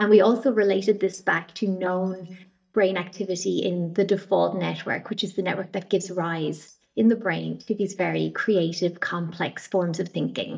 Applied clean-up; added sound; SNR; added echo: neural mask model DeepFilterNet 3.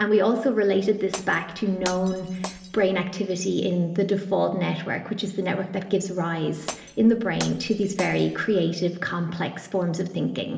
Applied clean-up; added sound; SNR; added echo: none; Glass; 15 dB; reverberation time 1.5 s.